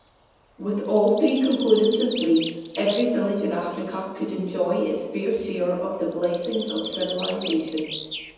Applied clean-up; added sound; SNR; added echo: none; Bird; 14 dB; reverberation time 1.1 s.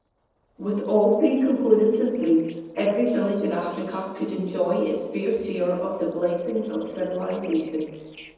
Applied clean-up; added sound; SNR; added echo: neural separator model SepFormer DNS4.